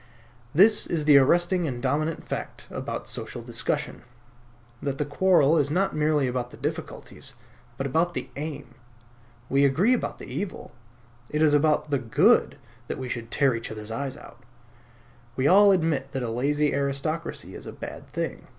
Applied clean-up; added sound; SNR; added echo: none; none; none; none.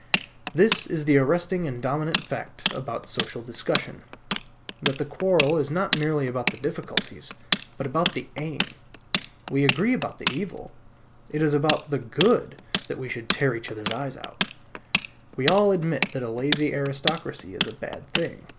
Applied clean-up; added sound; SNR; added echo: none; Tools; 5 dB; none.